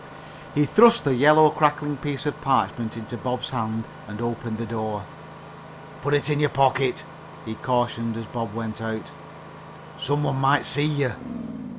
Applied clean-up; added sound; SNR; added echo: none; Engine starting; 15 dB; none.